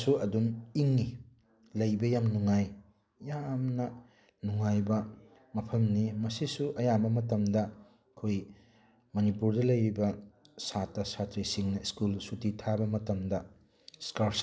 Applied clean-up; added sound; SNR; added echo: none; none; none; none.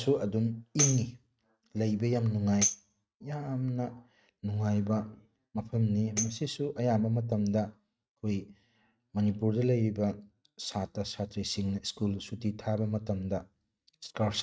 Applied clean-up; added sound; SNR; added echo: neural mask model RNNoise.